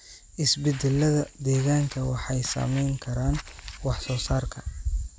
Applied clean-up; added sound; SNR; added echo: none; Walk, footsteps; 20 dB; none.